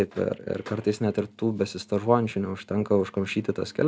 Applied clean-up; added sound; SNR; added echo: none; none; none; none.